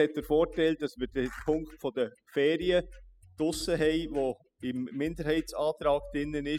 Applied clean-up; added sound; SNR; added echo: classical method spectral subtraction.